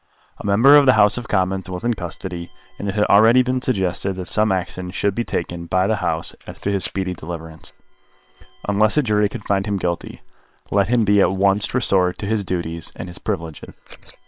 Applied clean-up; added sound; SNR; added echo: neural separator model SepFormer WHAM!.